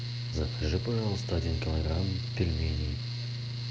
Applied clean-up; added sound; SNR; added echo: none; Mechanical fan; 2 dB; none.